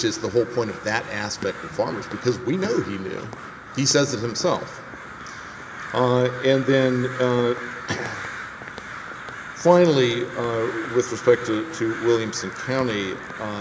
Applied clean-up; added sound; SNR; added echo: none; Crow; 12 dB; none.